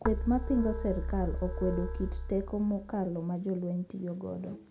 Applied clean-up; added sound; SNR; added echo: none; Keyboard (musical); 4 dB; none.